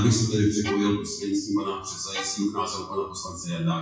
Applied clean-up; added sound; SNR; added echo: classical method WPE with log-MMSE.